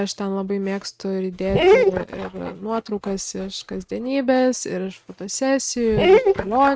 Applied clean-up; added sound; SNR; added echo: neural mask model RNNoise.